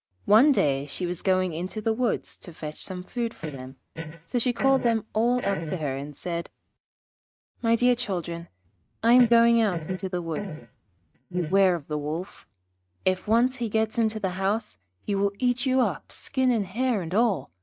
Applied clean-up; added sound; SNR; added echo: neural mask model RNNoise.